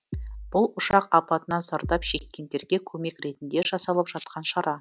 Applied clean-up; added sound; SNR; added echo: none; Bass drum; 11 dB; none.